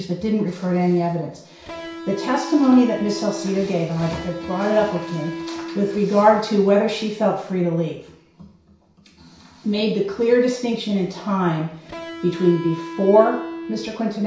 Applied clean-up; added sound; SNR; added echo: none; Electric guitar; 11 dB; reverberation time 0.6 s.